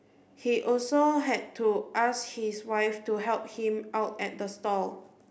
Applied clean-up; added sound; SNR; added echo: none; none; none; none.